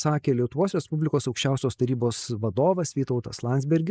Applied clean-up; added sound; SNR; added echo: neural mask model Resemble Enhance denoiser.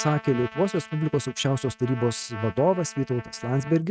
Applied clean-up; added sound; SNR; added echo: neural mask model RNNoise.